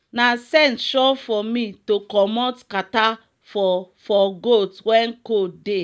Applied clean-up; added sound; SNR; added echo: none; none; none; none.